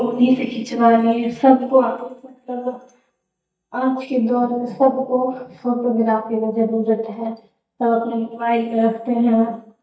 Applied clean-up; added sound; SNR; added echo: neural mask model DeepFilterNet 3.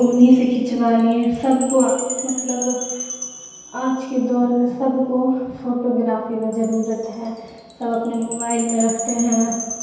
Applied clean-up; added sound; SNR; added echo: none; Chime; 12 dB; reverberation time 1.2 s.